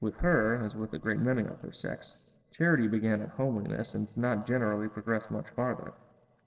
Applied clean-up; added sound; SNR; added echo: neural separator model SepFormer DNS4.